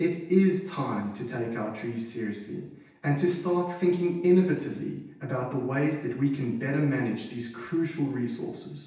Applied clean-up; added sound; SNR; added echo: none; none; none; reverberation time 0.9 s.